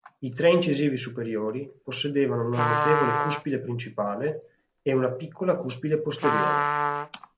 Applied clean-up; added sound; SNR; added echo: none; Trumpet; 3 dB; none.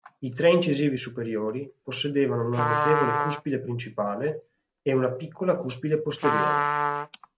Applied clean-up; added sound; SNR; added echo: neural mask model RNNoise.